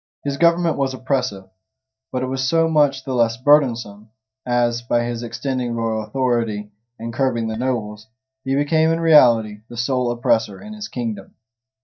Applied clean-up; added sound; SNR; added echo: neural mask model DeepFilterNet 3.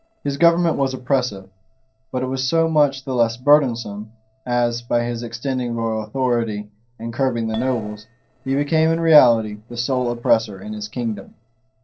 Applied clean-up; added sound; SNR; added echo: neural separator model SepFormer DNS4.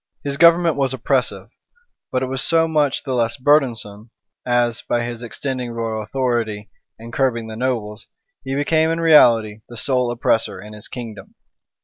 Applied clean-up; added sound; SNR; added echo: none; none; none; none.